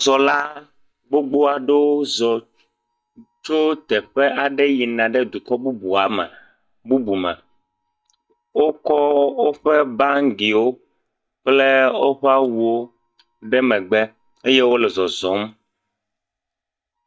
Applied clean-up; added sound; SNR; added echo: neural mask model DeepFilterNet 3.